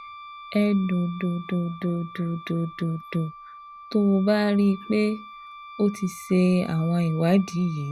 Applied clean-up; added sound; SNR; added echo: none; Wind instrument, woodwind instrument; 18 dB; none.